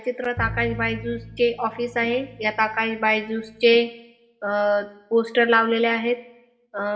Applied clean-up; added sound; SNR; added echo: none; Bowed string instrument; 14 dB; reverberation time 0.7 s.